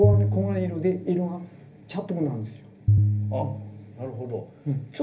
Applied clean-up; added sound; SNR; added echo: none; Piano; -3 dB; reverberation time 0.3 s.